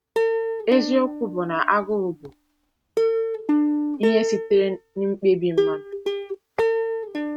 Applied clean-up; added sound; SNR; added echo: neural mask model RNNoise.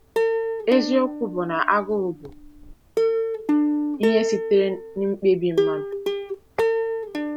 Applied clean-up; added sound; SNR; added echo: none; Plucked string instrument; 0 dB; none.